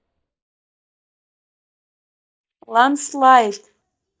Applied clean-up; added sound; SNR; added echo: neural mask model DeepFilterNet 3.